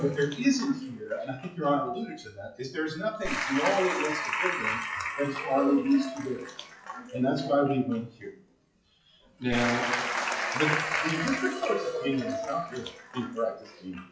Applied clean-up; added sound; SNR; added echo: classical method WPE with log-MMSE.